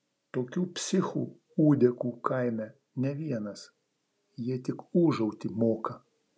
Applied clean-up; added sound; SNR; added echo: none; none; none; none.